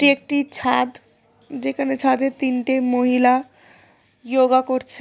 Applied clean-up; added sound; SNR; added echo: none; none; none; none.